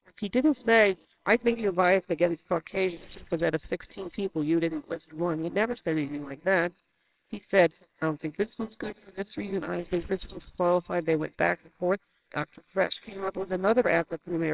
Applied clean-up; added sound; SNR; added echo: neural separator model SepFormer WHAMR!.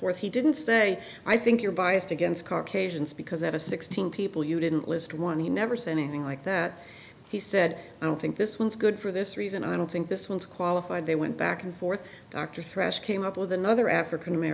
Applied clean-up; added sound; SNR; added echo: none; none; none; none.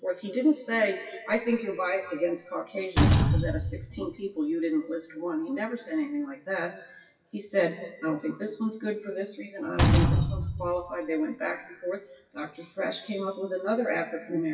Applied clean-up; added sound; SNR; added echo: classical method WPE with log-MMSE.